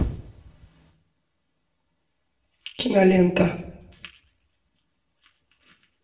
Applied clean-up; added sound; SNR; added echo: none; none; none; reverberation time 0.6 s.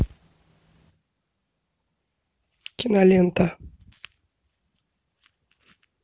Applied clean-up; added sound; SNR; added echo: none; none; none; none.